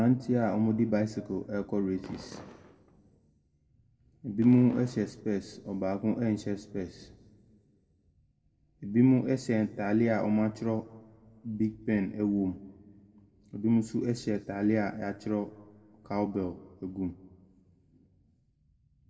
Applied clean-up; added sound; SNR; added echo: none; Fireworks; 19 dB; reverberation time 1.3 s.